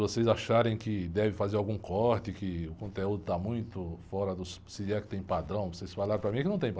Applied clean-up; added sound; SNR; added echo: none; none; none; none.